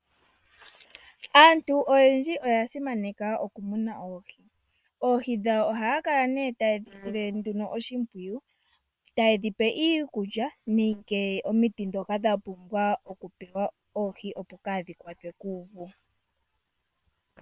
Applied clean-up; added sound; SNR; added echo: neural separator model SepFormer WHAM!.